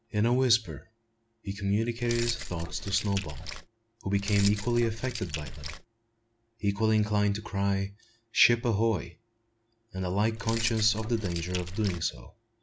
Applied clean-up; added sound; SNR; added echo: none; Keys jangling; 7 dB; none.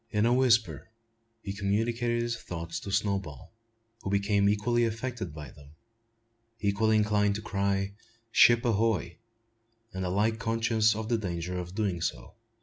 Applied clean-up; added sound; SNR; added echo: none; none; none; none.